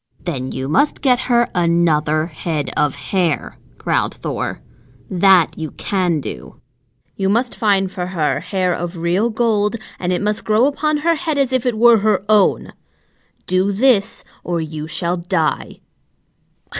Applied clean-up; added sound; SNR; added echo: none; none; none; none.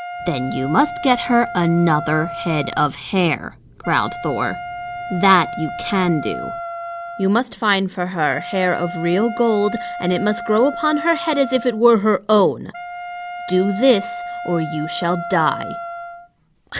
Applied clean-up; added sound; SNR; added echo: none; Wind instrument, woodwind instrument; 10 dB; none.